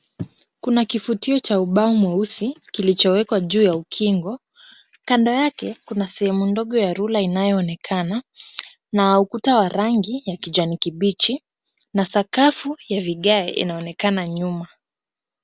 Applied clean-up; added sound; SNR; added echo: none; none; none; none.